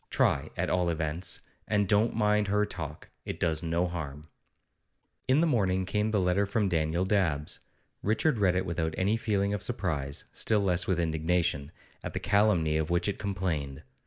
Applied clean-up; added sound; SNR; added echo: none; none; none; none.